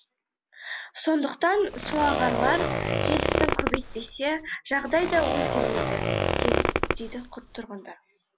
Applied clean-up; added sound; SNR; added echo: none; Zipper (clothing); -2 dB; none.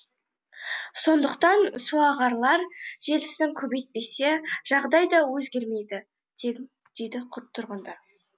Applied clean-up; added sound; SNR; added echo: none; none; none; none.